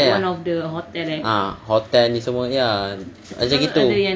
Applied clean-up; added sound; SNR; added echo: none; none; none; none.